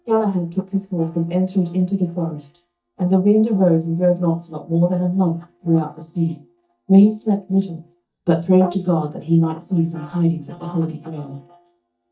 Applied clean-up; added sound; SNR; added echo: neural mask model DeepFilterNet 3.